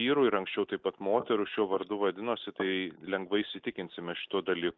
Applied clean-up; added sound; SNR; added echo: neural mask model Resemble Enhance denoiser.